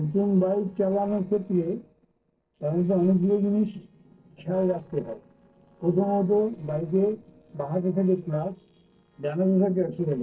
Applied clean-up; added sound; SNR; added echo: neural separator model SepFormer DNS4.